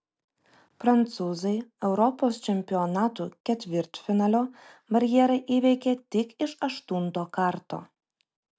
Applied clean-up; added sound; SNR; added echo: none; none; none; none.